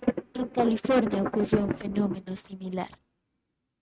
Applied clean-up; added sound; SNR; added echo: neural mask model RNNoise.